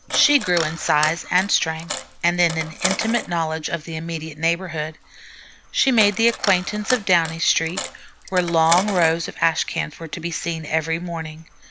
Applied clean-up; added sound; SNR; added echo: none; Coin (dropping); 10 dB; none.